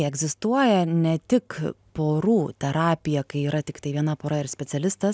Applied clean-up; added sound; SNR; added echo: none; none; none; none.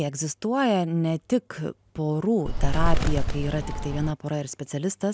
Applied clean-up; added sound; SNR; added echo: none; Bird; -5 dB; none.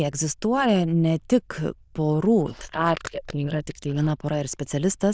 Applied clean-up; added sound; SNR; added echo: neural diffusion model UNIVERSE++.